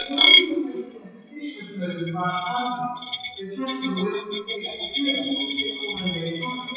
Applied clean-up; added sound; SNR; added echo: classical method WPE with log-MMSE.